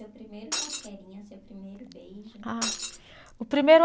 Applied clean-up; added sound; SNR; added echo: none; Shatter; 5 dB; none.